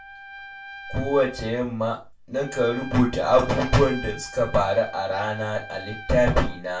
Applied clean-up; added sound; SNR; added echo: none; Trumpet; 16 dB; reverberation time 0.2 s.